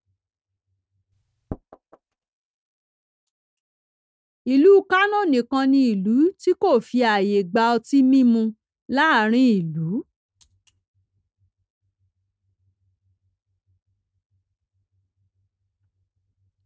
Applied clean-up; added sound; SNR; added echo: neural mask model RNNoise.